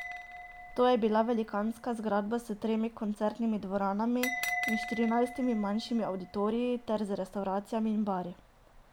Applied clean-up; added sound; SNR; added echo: none; Bell; 12 dB; none.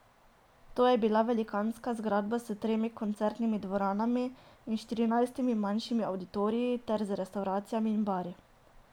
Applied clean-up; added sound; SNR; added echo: none; none; none; none.